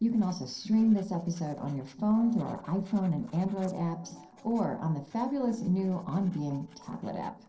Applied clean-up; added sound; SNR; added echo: neural separator model SepFormer DNS4.